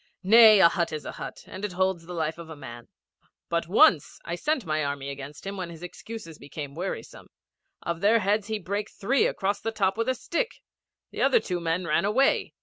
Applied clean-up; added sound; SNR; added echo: none; none; none; none.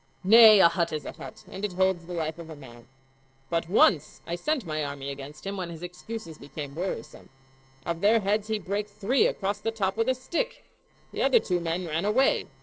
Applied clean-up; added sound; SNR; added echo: neural separator model SepFormer DNS4.